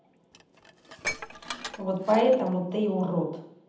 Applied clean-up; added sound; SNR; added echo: none; Dishes, pots, and pans; 12 dB; reverberation time 0.8 s.